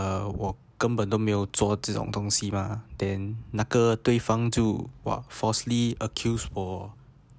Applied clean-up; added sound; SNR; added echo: none; none; none; none.